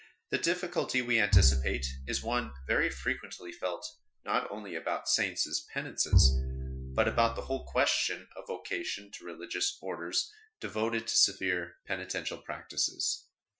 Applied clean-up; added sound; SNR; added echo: classical method Wiener filter.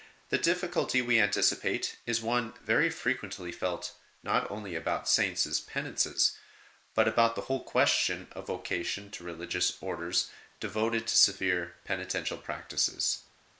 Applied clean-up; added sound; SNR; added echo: neural mask model Resemble Enhance denoiser.